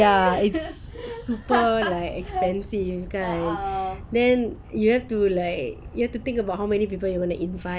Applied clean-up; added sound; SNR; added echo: none; Animal; 16 dB; none.